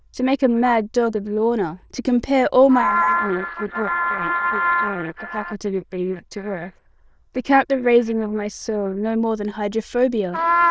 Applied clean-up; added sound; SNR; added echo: neural diffusion model UNIVERSE++.